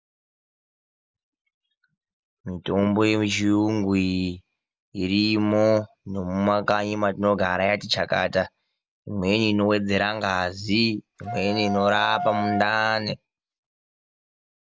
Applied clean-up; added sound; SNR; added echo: none; Wind instrument, woodwind instrument; 7 dB; none.